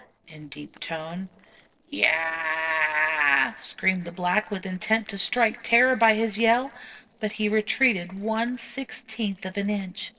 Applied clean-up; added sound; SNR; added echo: neural separator model SepFormer DNS4.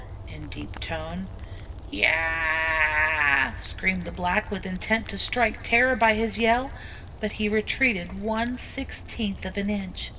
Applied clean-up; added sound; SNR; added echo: none; Rain; 12 dB; reverberation time 1.3 s.